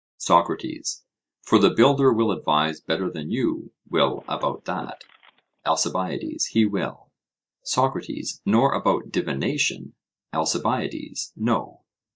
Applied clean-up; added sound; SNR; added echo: neural mask model DeepFilterNet 3.